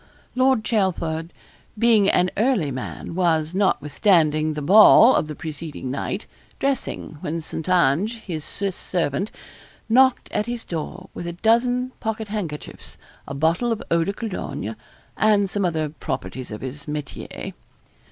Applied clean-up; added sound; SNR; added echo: none; none; none; none.